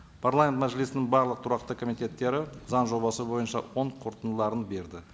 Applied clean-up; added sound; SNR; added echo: none; none; none; none.